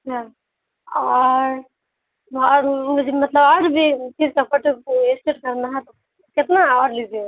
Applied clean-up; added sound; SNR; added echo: none; none; none; none.